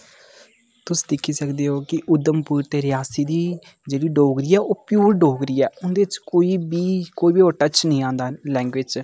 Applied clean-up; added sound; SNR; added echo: none; none; none; none.